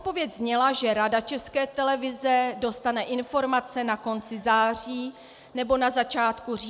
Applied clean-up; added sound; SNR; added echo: none; none; none; none.